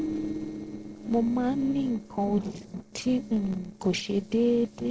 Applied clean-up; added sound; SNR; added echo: neural separator model SepFormer DNS4.